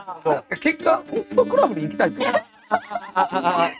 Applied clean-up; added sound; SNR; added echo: neural mask model RNNoise.